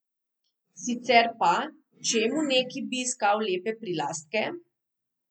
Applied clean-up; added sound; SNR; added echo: none; none; none; none.